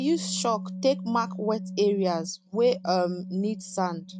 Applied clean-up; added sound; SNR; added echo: neural mask model RNNoise.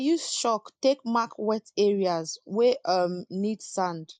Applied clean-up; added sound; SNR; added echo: neural mask model Resemble Enhance denoiser.